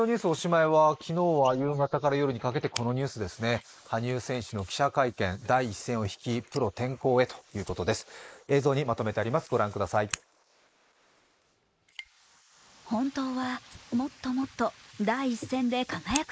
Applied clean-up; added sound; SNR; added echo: neural mask model Resemble Enhance denoiser.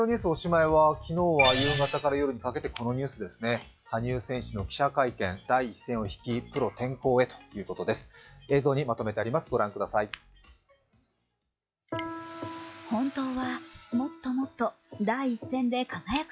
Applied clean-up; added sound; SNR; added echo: classical method log-MMSE.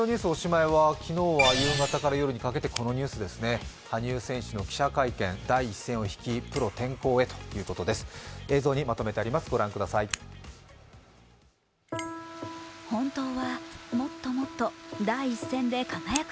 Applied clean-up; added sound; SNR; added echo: none; Fire; 20 dB; none.